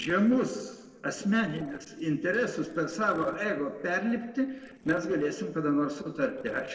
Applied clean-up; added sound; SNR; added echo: neural separator model SepFormer DNS4.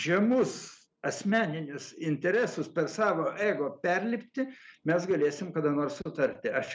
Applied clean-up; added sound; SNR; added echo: none; none; none; none.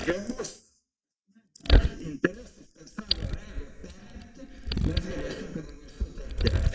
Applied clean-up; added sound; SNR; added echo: neural mask model DeepFilterNet 3.